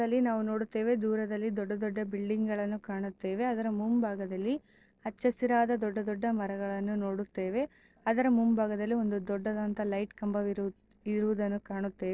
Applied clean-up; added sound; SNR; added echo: neural separator model SepFormer DNS4.